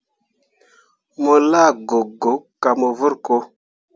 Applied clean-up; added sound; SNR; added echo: none; none; none; none.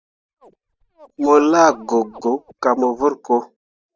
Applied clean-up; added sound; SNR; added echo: neural mask model DeepFilterNet 3.